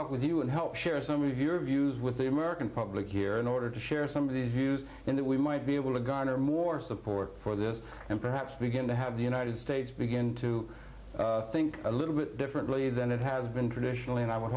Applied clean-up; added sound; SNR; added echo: none; none; none; none.